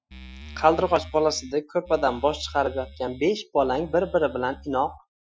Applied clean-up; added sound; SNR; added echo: classical method Wiener filter.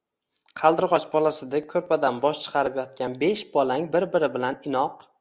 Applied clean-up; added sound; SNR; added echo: none; none; none; none.